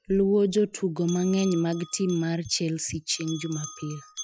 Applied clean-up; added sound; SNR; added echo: classical method Wiener filter.